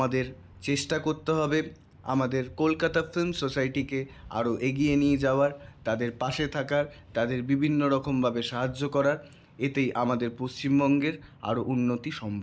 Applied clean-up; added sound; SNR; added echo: none; none; none; none.